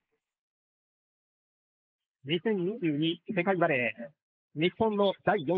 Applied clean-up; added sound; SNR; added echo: neural mask model Resemble Enhance denoiser.